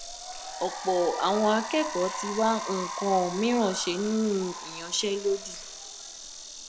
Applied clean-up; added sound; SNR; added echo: none; Applause / Cheering + Insect; 9 dB; none.